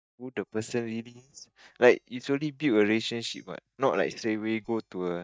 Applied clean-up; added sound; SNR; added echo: neural mask model DeepFilterNet 3.